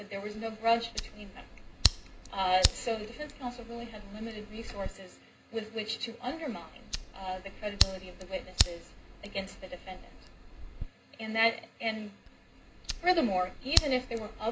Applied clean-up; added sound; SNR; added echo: none; Fire; 2 dB; reverberation time 0.2 s.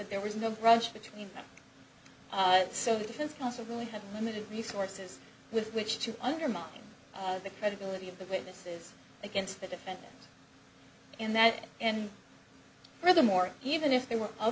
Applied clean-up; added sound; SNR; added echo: none; none; none; none.